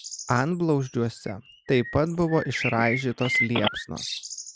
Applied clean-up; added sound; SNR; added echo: none; Telephone + Bird; 7 dB; none.